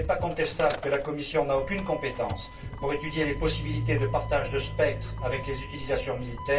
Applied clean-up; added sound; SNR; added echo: none; Slam / Engine starting; 6 dB; reverberation time 0.2 s.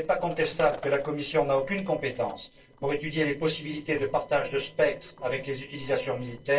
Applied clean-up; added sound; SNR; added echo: neural separator model SepFormer DNS4.